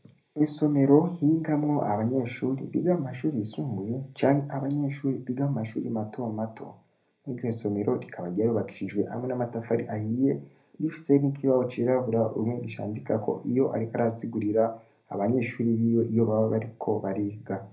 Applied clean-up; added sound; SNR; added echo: none; none; none; reverberation time 0.3 s.